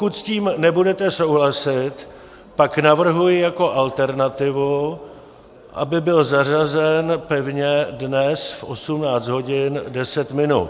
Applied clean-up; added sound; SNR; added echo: none; none; none; none.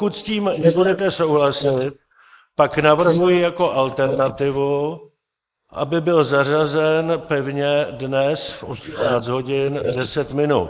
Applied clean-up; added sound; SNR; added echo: neural mask model Resemble Enhance denoiser.